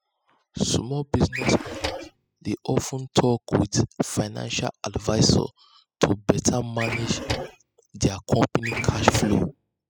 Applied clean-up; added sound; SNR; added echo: classical method spectral subtraction.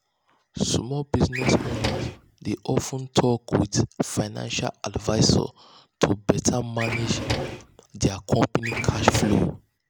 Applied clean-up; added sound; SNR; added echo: none; Drawer open or close; 5 dB; none.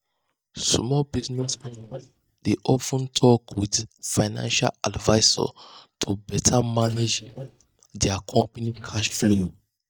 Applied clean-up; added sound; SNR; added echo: neural mask model DeepFilterNet 3.